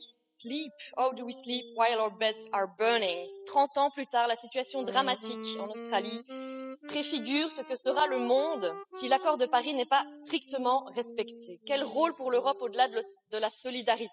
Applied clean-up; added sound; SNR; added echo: classical method spectral subtraction.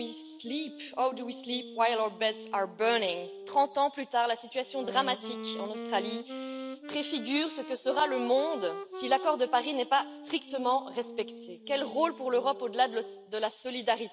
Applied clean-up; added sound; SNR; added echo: none; Wind instrument, woodwind instrument; 12 dB; none.